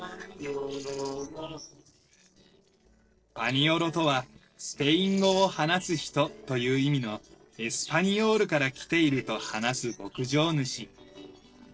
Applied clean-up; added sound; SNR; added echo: neural separator model SepFormer DNS4.